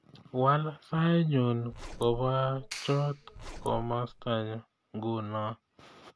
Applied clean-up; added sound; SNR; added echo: none; Zipper (clothing) + Clapping; 13 dB; none.